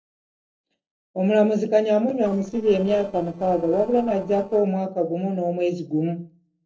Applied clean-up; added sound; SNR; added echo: neural separator model SepFormer DNS4.